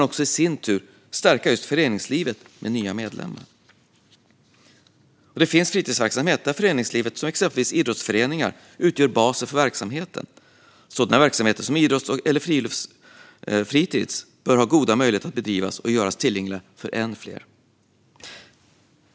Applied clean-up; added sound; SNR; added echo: none; none; none; none.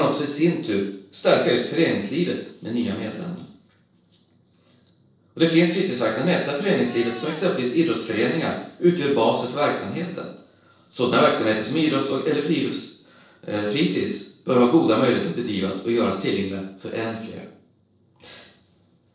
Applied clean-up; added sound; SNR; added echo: neural separator model SepFormer DNS4.